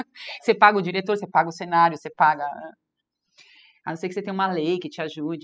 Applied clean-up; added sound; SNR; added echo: classical method spectral subtraction.